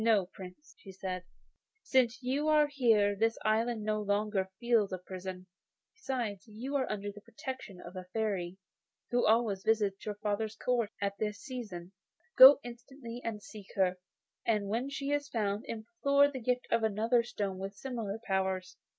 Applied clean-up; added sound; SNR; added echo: none; none; none; none.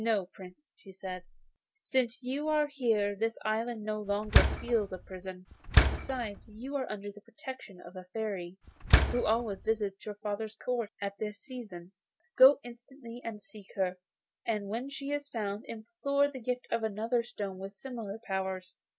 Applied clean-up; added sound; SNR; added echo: none; Slam; -4 dB; none.